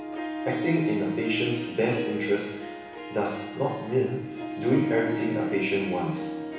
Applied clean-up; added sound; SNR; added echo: none; Harp; 4 dB; reverberation time 1.1 s.